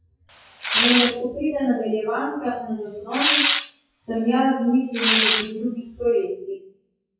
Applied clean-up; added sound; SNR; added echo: classical method WPE with log-MMSE.